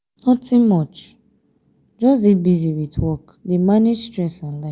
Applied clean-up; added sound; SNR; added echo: none; none; none; none.